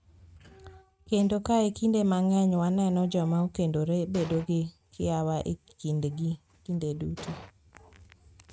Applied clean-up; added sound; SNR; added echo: neural mask model RNNoise.